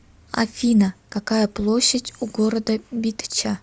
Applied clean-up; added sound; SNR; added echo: none; none; none; none.